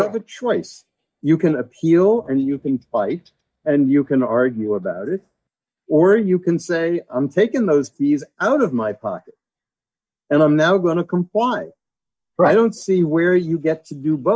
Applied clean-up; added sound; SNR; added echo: neural mask model DeepFilterNet 3.